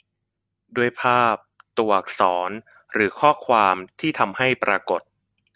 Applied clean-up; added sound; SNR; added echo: none; none; none; none.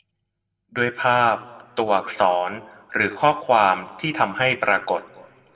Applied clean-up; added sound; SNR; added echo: none; none; none; reverberation time 1.0 s.